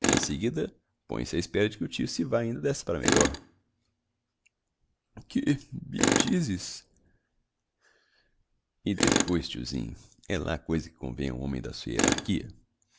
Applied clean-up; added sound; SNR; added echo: none; Tools; 1 dB; none.